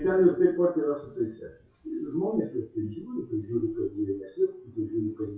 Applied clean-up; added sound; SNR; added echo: classical method WPE with log-MMSE.